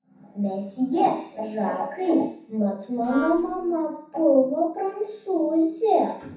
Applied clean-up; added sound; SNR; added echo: none; Wind instrument, woodwind instrument; 12 dB; reverberation time 0.7 s.